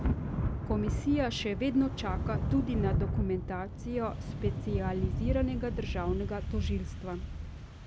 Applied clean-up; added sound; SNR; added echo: none; Thunder / Rain; -1 dB; none.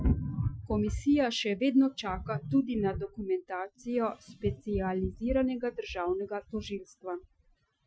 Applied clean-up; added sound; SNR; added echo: classical method Wiener filter.